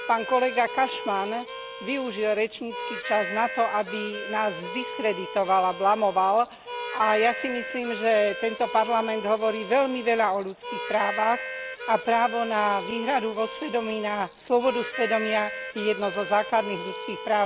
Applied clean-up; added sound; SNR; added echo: none; Harmonica + Cricket; 5 dB; none.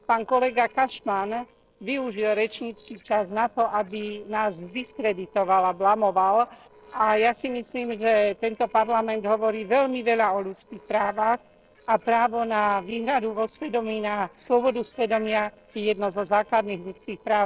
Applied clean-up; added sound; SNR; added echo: neural separator model SepFormer DNS4.